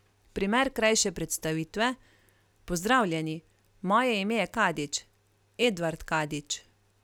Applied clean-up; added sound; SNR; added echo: none; none; none; none.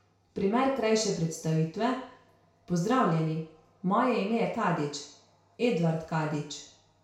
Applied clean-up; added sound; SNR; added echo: none; none; none; reverberation time 0.6 s.